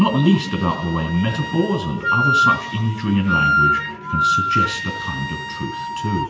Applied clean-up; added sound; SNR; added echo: none; Wind instrument, woodwind instrument; 1 dB; reverberation time 2.3 s.